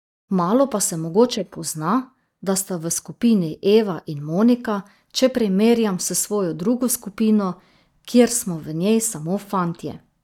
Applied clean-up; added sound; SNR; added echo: neural mask model DeepFilterNet 3.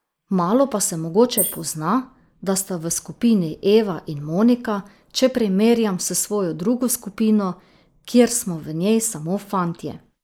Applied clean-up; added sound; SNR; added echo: neural mask model Resemble Enhance denoiser.